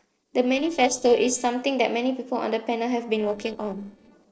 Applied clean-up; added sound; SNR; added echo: neural separator model SepFormer DNS4.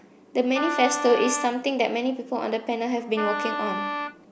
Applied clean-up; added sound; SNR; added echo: none; Wind instrument, woodwind instrument; 4 dB; none.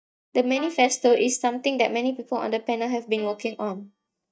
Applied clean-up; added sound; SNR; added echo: neural mask model DeepFilterNet 3.